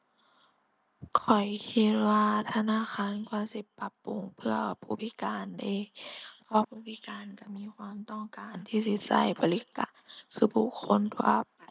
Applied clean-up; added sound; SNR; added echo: none; none; none; none.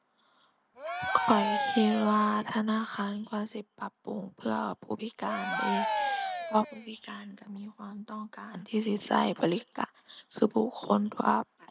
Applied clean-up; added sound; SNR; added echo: none; Cheering; 2 dB; none.